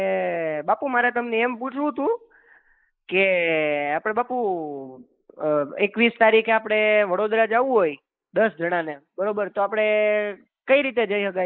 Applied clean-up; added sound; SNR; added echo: neural mask model Resemble Enhance denoiser.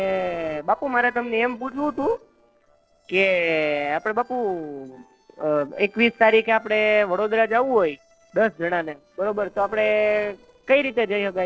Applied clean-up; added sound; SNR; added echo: neural separator model SepFormer DNS4.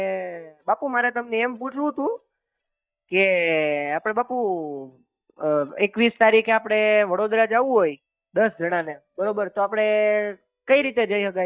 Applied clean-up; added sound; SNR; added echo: neural mask model DeepFilterNet 3.